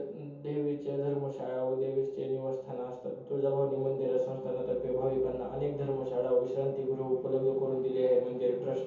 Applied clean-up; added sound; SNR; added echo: none; none; none; reverberation time 0.7 s.